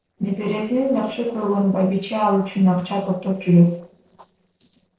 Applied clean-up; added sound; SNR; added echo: neural separator model SepFormer DNS4.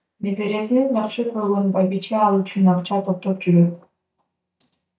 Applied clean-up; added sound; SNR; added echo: neural mask model DeepFilterNet 3.